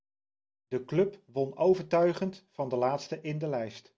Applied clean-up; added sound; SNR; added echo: none; none; none; none.